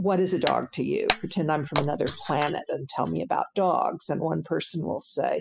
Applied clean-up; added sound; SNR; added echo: classical method spectral subtraction.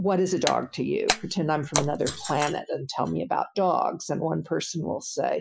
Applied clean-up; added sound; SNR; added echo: classical method Wiener filter.